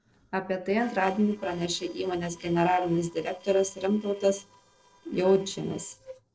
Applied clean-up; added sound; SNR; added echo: neural separator model SepFormer DNS4.